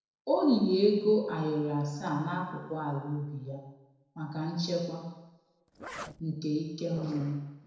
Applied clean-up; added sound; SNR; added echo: neural separator model SepFormer DNS4.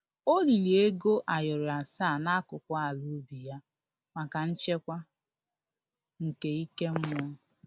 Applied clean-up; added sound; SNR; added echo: none; none; none; none.